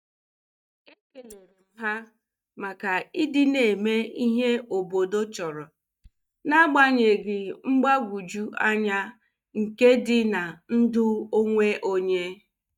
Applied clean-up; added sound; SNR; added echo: neural mask model DeepFilterNet 3.